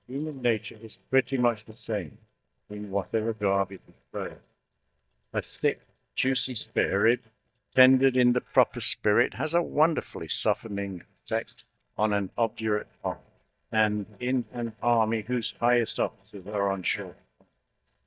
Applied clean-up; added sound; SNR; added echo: neural mask model DeepFilterNet 3.